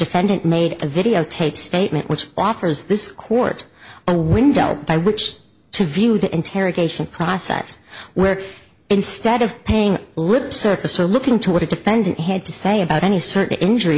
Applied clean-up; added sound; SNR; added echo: none; none; none; none.